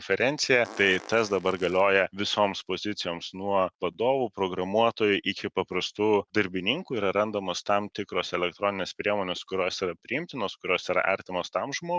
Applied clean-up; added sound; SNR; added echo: none; Fart; 19 dB; none.